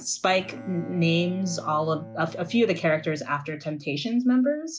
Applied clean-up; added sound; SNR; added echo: none; Bowed string instrument; 18 dB; none.